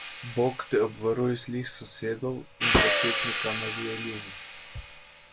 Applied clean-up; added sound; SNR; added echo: none; Gunshot, gunfire + Hi-hat; -1 dB; none.